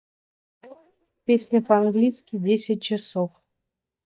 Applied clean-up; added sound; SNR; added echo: neural mask model DeepFilterNet 3.